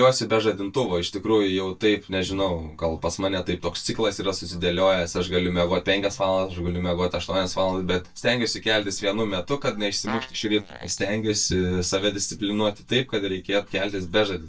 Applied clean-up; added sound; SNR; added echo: neural mask model DeepFilterNet 3.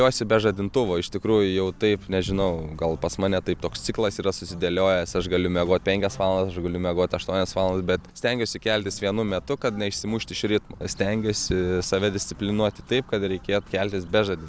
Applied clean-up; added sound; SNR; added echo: none; none; none; none.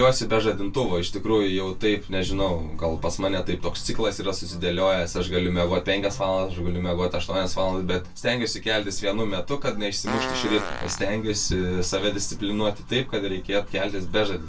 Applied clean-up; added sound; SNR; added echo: none; Fart; 10 dB; reverberation time 0.2 s.